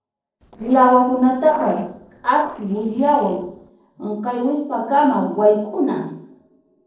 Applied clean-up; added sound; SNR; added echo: neural separator model SepFormer DNS4.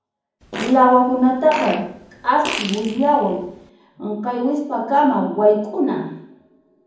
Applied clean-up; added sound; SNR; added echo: none; Fart; 12 dB; reverberation time 1.2 s.